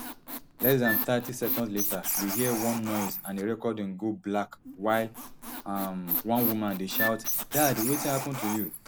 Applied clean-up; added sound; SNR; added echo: none; Wind instrument, woodwind instrument + Squeak; 3 dB; none.